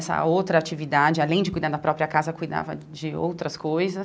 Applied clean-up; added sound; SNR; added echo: none; none; none; none.